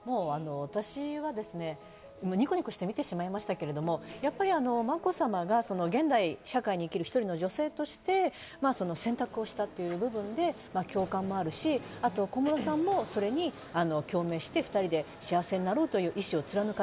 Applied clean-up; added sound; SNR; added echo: none; none; none; none.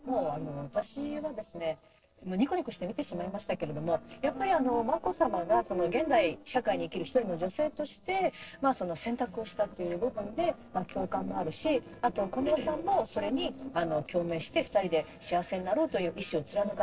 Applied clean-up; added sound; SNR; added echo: neural separator model SepFormer DNS4.